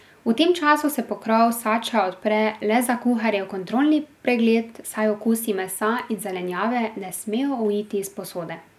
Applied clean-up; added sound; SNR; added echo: none; none; none; none.